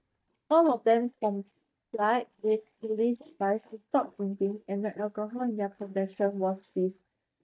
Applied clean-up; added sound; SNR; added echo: neural mask model DeepFilterNet 3.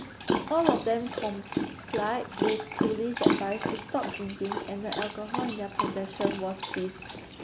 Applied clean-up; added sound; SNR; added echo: none; Dog; 0 dB; none.